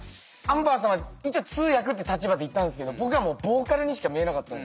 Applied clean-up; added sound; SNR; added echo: none; none; none; none.